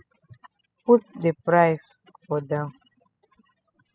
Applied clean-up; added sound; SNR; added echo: classical method spectral subtraction.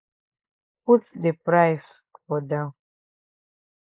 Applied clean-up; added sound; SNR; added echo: neural mask model Resemble Enhance denoiser.